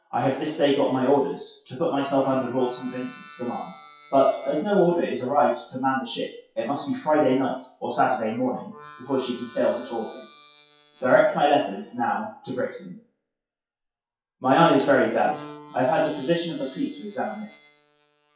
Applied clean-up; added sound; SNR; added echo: classical method WPE with log-MMSE.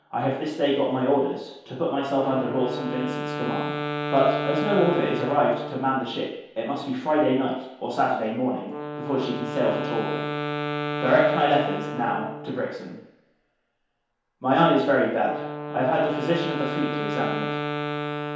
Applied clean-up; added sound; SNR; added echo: none; Wind instrument, woodwind instrument; 7 dB; reverberation time 0.8 s.